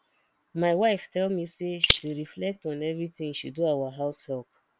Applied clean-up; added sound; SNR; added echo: neural separator model SepFormer WHAM!.